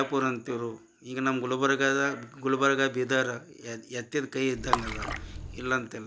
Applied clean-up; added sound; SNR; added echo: none; Water / Splash, splatter; 5 dB; none.